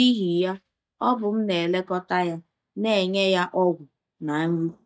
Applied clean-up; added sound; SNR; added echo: neural mask model DeepFilterNet 3.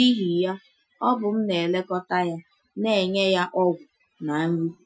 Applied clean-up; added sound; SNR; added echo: classical method Wiener filter.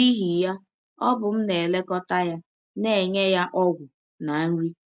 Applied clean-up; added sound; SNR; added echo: none; none; none; none.